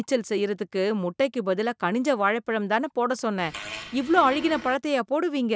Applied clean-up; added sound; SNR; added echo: none; Fart; 13 dB; none.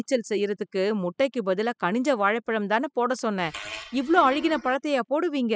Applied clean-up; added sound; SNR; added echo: classical method spectral subtraction.